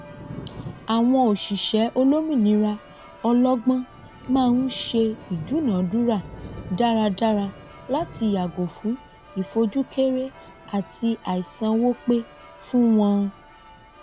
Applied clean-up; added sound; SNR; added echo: none; Thunder + Church bell; 18 dB; none.